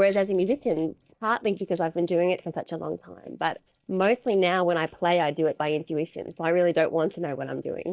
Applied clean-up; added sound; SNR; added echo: neural mask model DeepFilterNet 3.